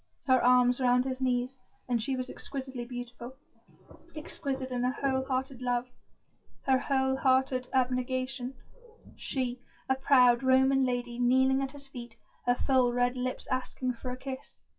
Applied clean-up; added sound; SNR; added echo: classical method WPE with log-MMSE.